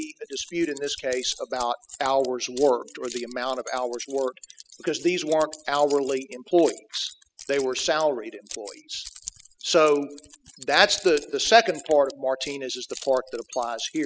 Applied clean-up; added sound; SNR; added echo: classical method spectral subtraction.